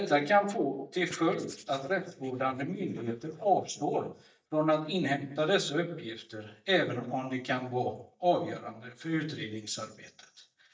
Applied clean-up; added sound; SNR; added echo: neural mask model DeepFilterNet 3.